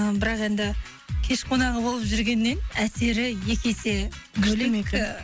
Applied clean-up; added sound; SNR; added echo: none; none; none; none.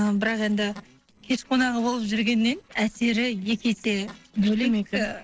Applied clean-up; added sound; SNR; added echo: neural separator model SepFormer DNS4.